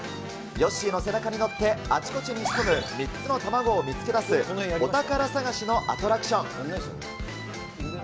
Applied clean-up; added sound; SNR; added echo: none; none; none; none.